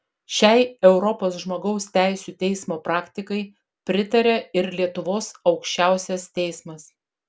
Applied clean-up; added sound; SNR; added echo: none; none; none; none.